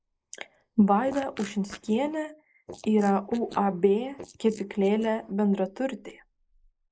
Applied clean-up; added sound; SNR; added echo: neural mask model Resemble Enhance denoiser.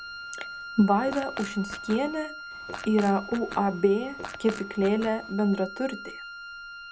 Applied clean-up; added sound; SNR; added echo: none; Wind instrument, woodwind instrument + Fart; 12 dB; none.